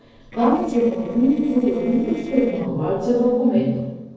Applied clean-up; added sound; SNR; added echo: neural separator model SepFormer DNS4.